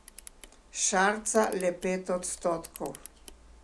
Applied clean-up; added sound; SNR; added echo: none; Camera; 17 dB; none.